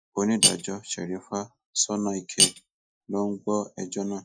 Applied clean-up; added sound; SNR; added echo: classical method Wiener filter.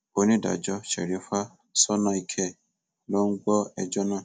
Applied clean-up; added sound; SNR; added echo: none; none; none; none.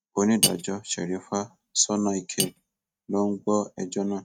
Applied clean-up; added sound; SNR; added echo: neural mask model RNNoise.